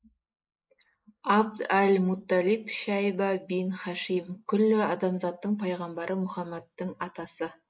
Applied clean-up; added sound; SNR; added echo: neural mask model Resemble Enhance denoiser.